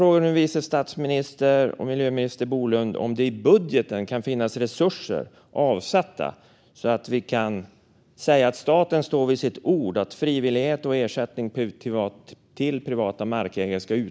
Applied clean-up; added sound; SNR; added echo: none; none; none; none.